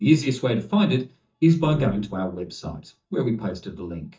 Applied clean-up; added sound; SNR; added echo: neural mask model DeepFilterNet 3.